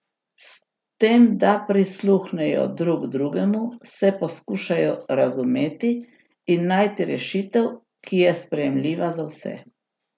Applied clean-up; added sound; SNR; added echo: none; none; none; none.